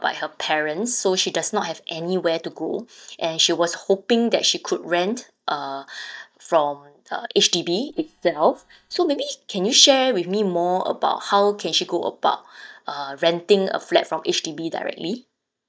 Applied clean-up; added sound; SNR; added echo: neural mask model DeepFilterNet 3.